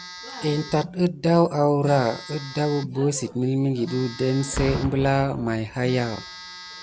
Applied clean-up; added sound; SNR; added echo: none; Boom + Telephone; 13 dB; none.